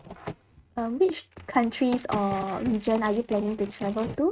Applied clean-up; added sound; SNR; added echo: neural mask model RNNoise.